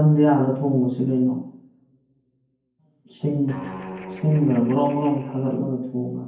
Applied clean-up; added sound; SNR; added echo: none; Guitar; 14 dB; reverberation time 0.9 s.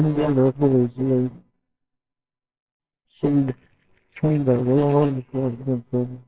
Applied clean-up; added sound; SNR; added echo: neural separator model SepFormer WHAMR!.